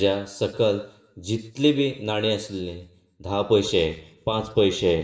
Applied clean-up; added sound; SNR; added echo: none; none; none; reverberation time 0.6 s.